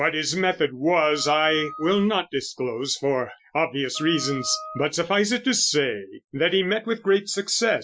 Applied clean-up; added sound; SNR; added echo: classical method Wiener filter.